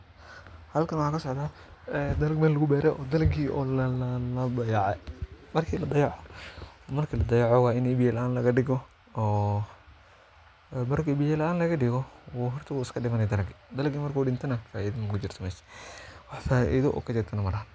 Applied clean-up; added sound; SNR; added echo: none; none; none; none.